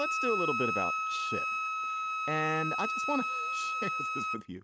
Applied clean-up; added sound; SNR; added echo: none; Wind instrument, woodwind instrument; -3 dB; none.